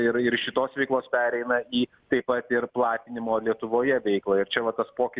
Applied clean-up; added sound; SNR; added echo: none; none; none; none.